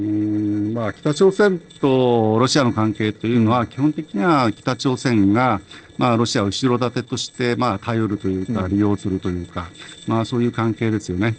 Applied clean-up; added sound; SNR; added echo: neural separator model SepFormer DNS4.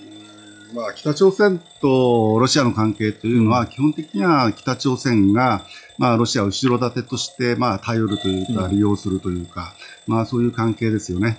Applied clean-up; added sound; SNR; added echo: classical method log-MMSE.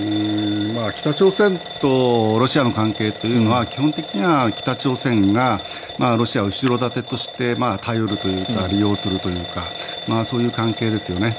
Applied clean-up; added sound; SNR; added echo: none; Alarm / Bell; 10 dB; none.